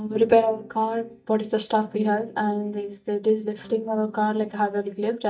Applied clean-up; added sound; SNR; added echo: neural mask model DeepFilterNet 3.